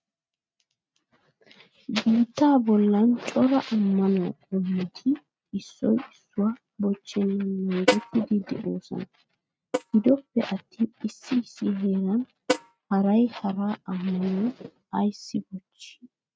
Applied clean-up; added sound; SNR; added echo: neural mask model RNNoise.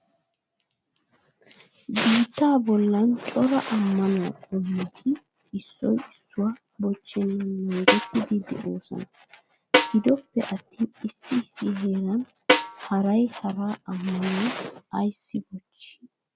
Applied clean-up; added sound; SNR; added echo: none; Snare drum; -1 dB; none.